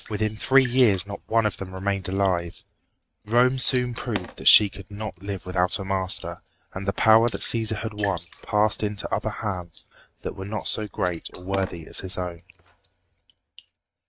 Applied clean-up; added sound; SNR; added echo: neural mask model RNNoise.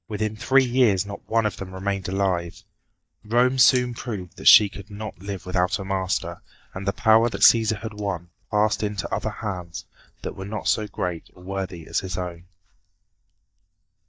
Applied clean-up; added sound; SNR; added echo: neural mask model DeepFilterNet 3.